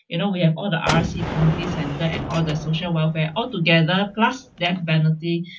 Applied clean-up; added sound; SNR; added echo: none; Gunshot, gunfire; 10 dB; reverberation time 0.4 s.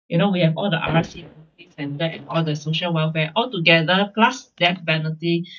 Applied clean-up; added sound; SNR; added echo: neural mask model DeepFilterNet 3.